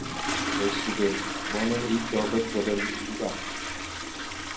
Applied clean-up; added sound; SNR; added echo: none; Toilet flush; 1 dB; reverberation time 0.6 s.